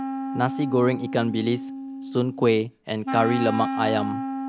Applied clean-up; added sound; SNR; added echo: none; Wind instrument, woodwind instrument; 6 dB; none.